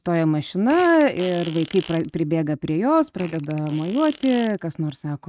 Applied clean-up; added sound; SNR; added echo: neural mask model RNNoise.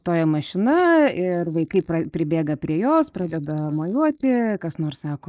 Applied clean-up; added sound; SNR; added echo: neural mask model Resemble Enhance denoiser.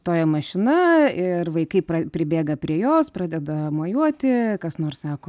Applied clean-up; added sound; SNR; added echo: none; none; none; none.